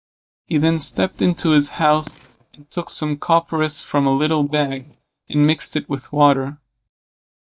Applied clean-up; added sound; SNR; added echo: neural mask model DeepFilterNet 3.